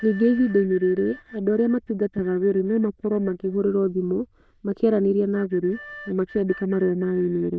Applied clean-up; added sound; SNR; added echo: neural diffusion model UNIVERSE++.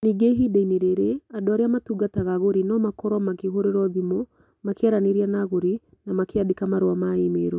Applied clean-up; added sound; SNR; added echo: none; none; none; none.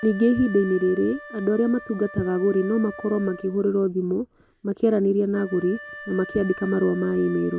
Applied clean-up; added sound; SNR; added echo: none; Wind instrument, woodwind instrument; 17 dB; none.